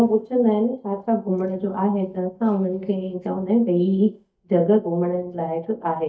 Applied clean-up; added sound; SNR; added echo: neural mask model DeepFilterNet 3.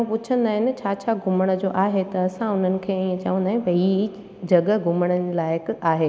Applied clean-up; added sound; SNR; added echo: none; none; none; none.